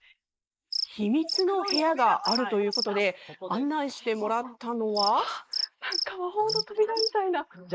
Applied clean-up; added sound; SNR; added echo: neural mask model Resemble Enhance denoiser.